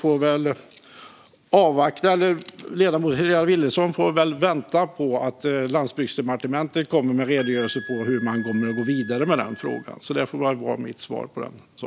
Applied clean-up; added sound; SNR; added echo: none; Wind instrument, woodwind instrument; 16 dB; none.